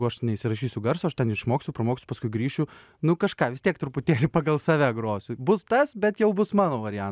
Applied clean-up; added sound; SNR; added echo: none; none; none; none.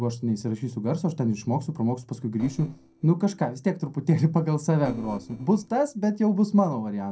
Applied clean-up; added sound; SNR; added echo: neural separator model SepFormer DNS4.